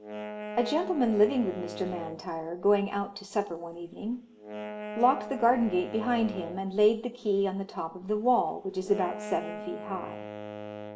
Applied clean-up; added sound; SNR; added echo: none; Wind instrument, woodwind instrument; 12 dB; reverberation time 0.7 s.